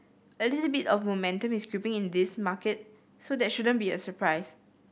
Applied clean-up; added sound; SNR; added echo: none; none; none; none.